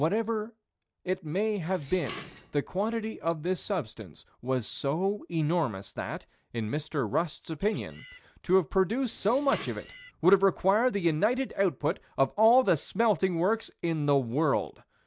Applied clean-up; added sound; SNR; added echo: none; Dishes, pots, and pans + Bird; 19 dB; none.